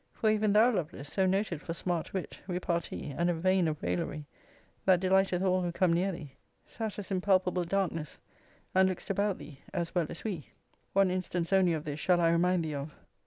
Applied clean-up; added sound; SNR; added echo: none; none; none; none.